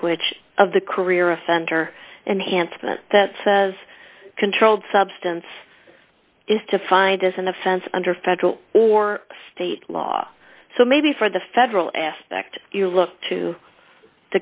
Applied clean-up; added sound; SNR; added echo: none; none; none; none.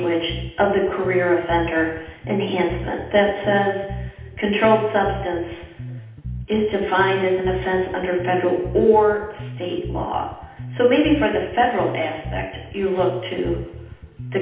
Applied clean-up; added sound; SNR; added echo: none; Bass guitar; 12 dB; reverberation time 0.8 s.